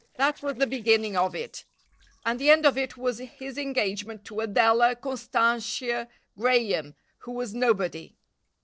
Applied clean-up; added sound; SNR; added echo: neural separator model SepFormer DNS4.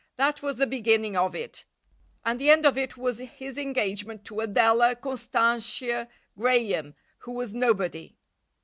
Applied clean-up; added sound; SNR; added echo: none; none; none; none.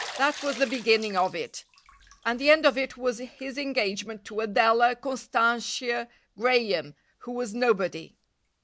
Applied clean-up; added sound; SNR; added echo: none; Bathtub (filling or washing); 20 dB; none.